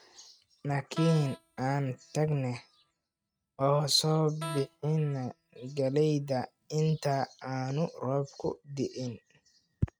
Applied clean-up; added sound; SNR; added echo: neural mask model RNNoise.